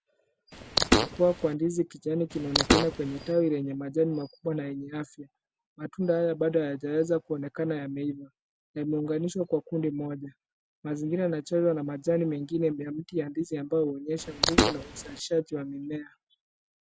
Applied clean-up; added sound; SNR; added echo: none; Fart; -2 dB; none.